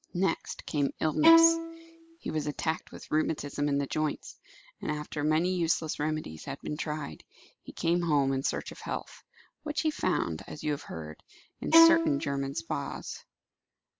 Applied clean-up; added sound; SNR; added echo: none; Bowed string instrument; -5 dB; none.